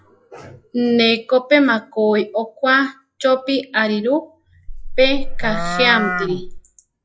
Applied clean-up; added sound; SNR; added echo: classical method log-MMSE.